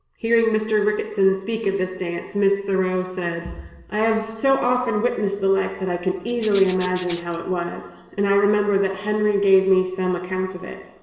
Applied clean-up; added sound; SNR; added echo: none; Rattle (instrument); 17 dB; reverberation time 1.1 s.